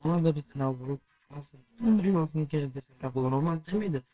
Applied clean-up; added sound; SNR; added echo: neural separator model SepFormer WHAMR!.